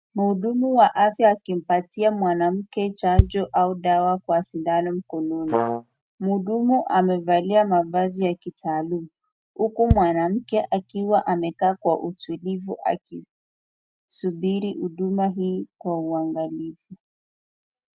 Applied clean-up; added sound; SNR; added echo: neural mask model RNNoise.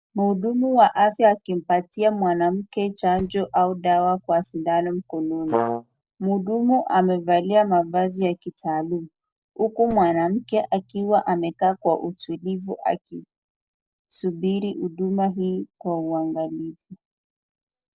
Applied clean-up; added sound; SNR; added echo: neural separator model SepFormer DNS4.